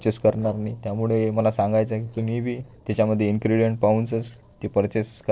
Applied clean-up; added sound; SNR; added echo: neural separator model SepFormer DNS4.